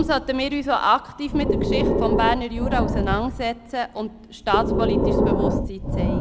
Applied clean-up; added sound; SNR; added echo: none; Breathing; -1 dB; none.